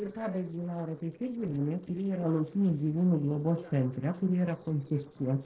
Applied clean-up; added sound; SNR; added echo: neural separator model SepFormer DNS4.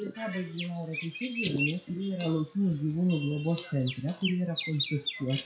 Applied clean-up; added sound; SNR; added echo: classical method WPE with log-MMSE.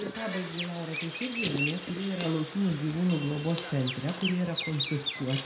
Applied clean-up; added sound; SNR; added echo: none; Bird vocalization, bird call, bird song; 6 dB; reverberation time 0.4 s.